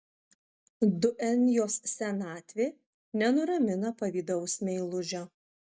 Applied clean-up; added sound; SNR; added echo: none; none; none; none.